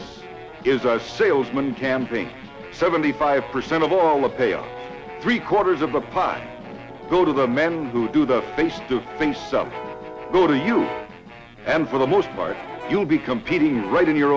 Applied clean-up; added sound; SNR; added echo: none; Brass instrument; 15 dB; none.